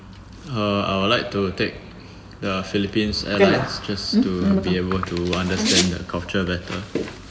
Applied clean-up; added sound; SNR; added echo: none; Bicycle; 2 dB; reverberation time 1.6 s.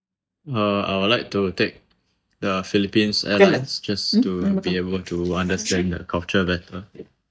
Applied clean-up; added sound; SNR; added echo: neural mask model DeepFilterNet 3.